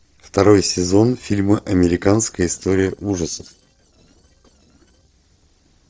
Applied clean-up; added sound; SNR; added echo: neural separator model SepFormer DNS4.